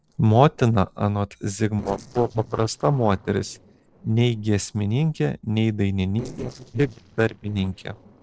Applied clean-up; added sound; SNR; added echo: neural separator model SepFormer DNS4.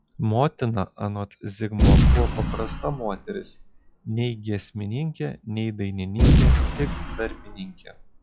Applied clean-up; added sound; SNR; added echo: classical method log-MMSE.